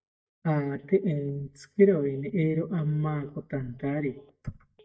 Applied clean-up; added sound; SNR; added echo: neural mask model DeepFilterNet 3.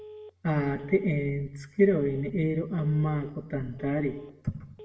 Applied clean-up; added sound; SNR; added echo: none; Telephone; 19 dB; reverberation time 0.8 s.